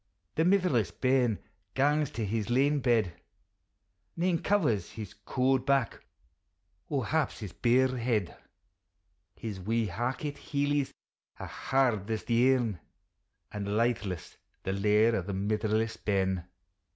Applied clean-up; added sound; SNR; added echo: none; none; none; none.